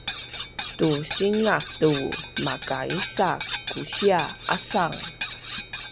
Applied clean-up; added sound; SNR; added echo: none; Cutlery, silverware; 1 dB; none.